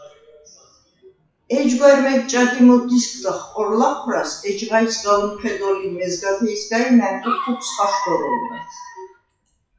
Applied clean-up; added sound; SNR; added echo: classical method WPE with log-MMSE.